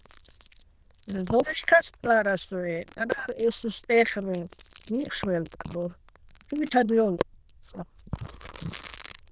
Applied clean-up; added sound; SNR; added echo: neural diffusion model UNIVERSE++.